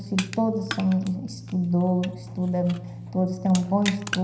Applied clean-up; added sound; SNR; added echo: none; Crushing; 14 dB; reverberation time 0.9 s.